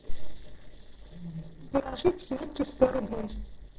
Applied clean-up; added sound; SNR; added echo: neural separator model SepFormer DNS4.